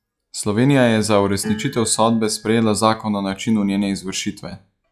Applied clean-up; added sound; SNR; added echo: classical method log-MMSE.